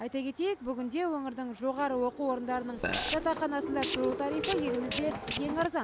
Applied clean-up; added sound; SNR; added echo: none; Tools + Burping, eructation; 1 dB; none.